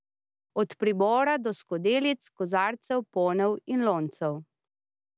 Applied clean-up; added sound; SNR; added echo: none; none; none; none.